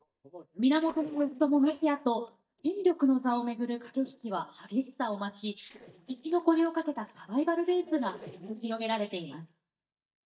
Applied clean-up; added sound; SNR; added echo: neural mask model DeepFilterNet 3.